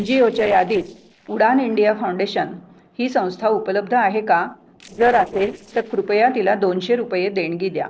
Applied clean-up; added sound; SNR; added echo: neural separator model SepFormer DNS4.